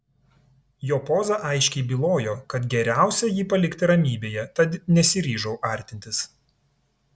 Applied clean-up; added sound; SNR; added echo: none; none; none; none.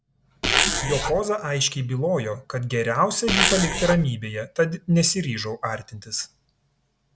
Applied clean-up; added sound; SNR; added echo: none; Zipper (clothing); -2 dB; none.